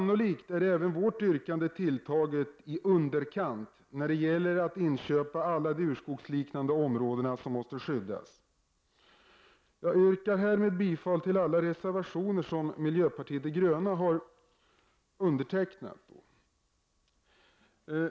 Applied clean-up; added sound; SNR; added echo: none; none; none; none.